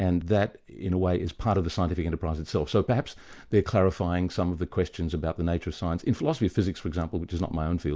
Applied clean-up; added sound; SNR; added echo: none; none; none; none.